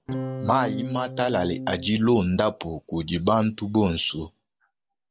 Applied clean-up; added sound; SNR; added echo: none; Electric guitar / Strum; 6 dB; none.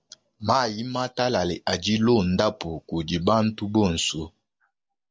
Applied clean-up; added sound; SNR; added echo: none; none; none; none.